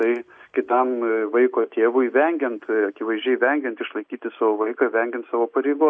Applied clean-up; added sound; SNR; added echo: none; none; none; none.